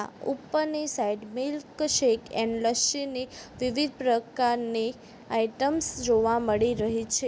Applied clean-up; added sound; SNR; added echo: none; none; none; none.